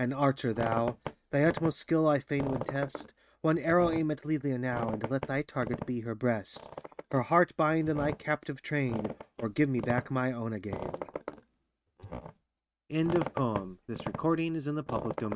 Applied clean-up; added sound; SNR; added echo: neural mask model RNNoise.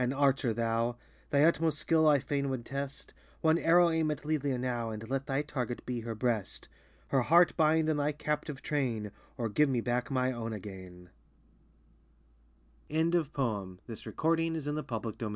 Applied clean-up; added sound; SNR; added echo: none; none; none; none.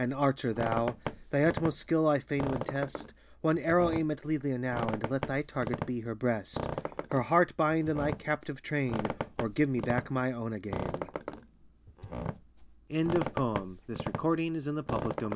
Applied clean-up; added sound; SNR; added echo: none; Squeak; 8 dB; none.